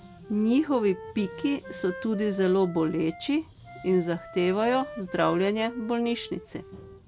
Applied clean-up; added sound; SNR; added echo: none; Wind instrument, woodwind instrument; 16 dB; none.